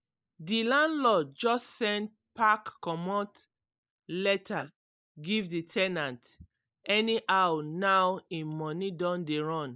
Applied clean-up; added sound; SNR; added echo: neural mask model Resemble Enhance denoiser.